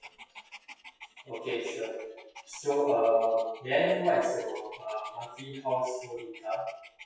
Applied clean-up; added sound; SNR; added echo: classical method WPE with log-MMSE.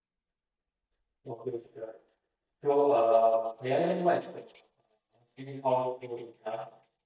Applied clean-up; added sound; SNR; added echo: neural mask model DeepFilterNet 3.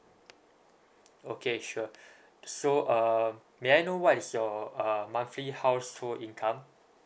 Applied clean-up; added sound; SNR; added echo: none; none; none; none.